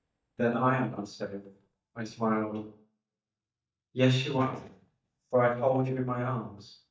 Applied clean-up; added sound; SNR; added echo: neural mask model DeepFilterNet 3.